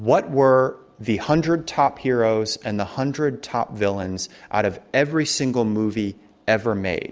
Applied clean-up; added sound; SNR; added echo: none; none; none; none.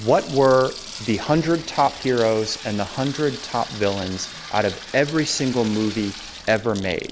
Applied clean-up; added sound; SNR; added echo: none; Sink (filling or washing) / Water tap, faucet; 14 dB; none.